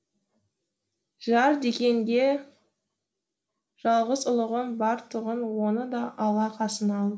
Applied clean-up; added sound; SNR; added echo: none; none; none; none.